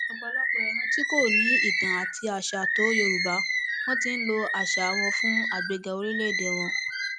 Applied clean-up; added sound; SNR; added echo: none; Bird; -5 dB; none.